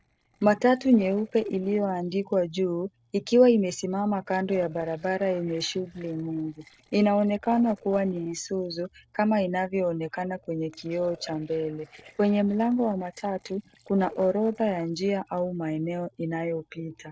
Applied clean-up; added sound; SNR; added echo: neural separator model SepFormer DNS4.